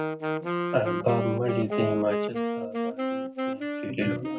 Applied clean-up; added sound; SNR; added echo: none; Wind instrument, woodwind instrument; 0 dB; reverberation time 0.3 s.